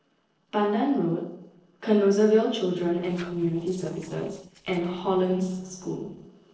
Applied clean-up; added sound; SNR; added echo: neural separator model SepFormer DNS4.